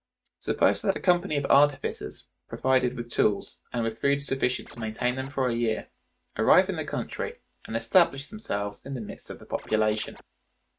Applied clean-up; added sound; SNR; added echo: neural mask model RNNoise.